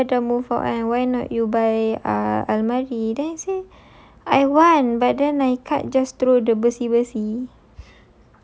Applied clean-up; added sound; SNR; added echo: none; none; none; none.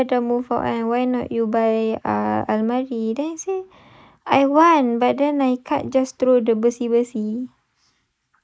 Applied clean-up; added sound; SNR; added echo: neural mask model Resemble Enhance denoiser.